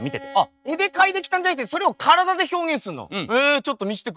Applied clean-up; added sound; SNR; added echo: neural mask model RNNoise.